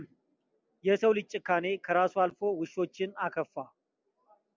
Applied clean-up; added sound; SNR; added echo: none; none; none; none.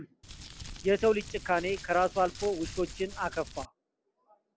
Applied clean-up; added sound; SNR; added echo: none; Crumpling, crinkling; 13 dB; none.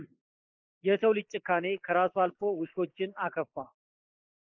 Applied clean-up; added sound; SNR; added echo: neural mask model Resemble Enhance denoiser.